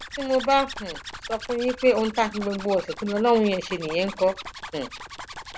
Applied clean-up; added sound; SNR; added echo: none; Zipper (clothing); 13 dB; none.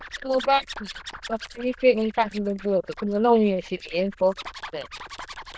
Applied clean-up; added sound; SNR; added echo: neural diffusion model UNIVERSE++.